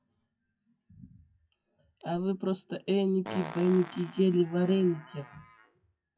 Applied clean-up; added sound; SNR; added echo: classical method WPE with log-MMSE.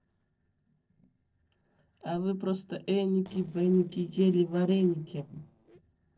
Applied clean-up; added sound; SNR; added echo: neural separator model SepFormer DNS4.